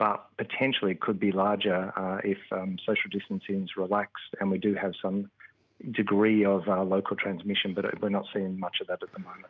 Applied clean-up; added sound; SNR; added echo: none; none; none; none.